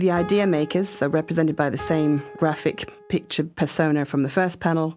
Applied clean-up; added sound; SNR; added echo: none; Piano; 16 dB; none.